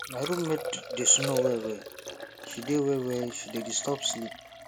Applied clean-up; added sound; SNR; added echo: none; Liquid; 7 dB; none.